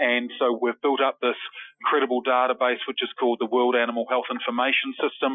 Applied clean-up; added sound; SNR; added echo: classical method Wiener filter.